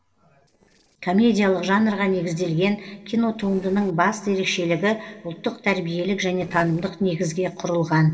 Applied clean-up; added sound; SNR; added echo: neural separator model SepFormer DNS4.